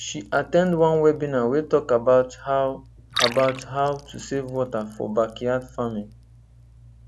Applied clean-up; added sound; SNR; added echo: none; Liquid; 14 dB; none.